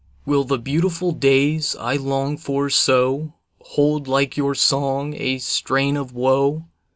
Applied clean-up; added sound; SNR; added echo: none; none; none; none.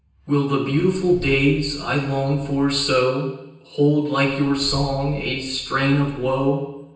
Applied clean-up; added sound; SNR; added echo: none; Engine starting / Car; 18 dB; reverberation time 0.9 s.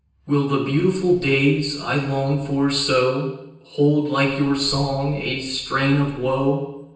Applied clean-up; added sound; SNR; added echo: neural separator model SepFormer DNS4.